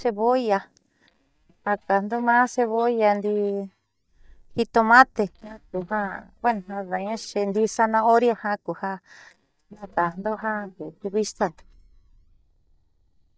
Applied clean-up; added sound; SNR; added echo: neural mask model DeepFilterNet 3.